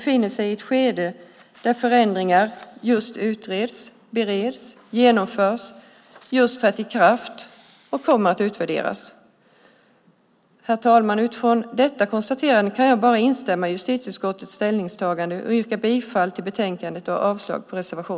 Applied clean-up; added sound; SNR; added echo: none; none; none; none.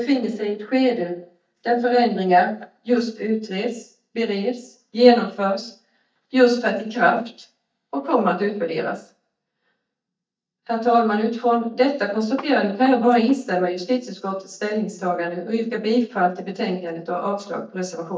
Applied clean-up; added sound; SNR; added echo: neural mask model DeepFilterNet 3.